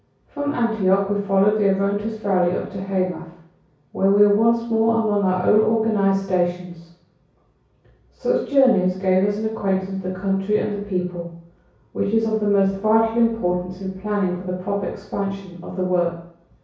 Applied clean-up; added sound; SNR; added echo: none; none; none; reverberation time 0.6 s.